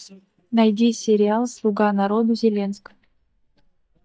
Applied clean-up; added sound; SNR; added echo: neural mask model DeepFilterNet 3.